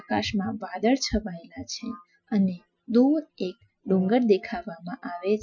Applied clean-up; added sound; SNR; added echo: classical method Wiener filter.